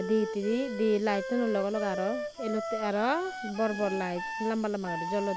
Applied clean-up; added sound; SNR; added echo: none; Wind instrument, woodwind instrument; 7 dB; none.